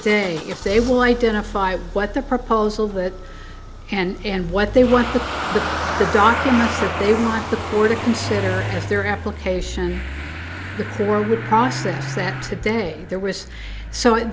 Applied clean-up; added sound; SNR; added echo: none; Engine starting / Motor vehicle (road); 7 dB; none.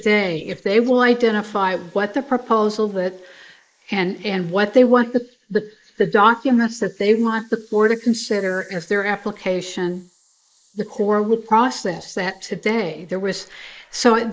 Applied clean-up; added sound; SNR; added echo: neural mask model Resemble Enhance denoiser.